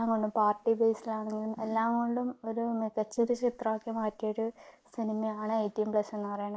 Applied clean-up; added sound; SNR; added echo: neural mask model Resemble Enhance denoiser.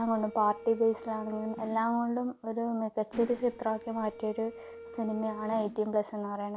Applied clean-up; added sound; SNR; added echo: none; Mechanisms; 15 dB; none.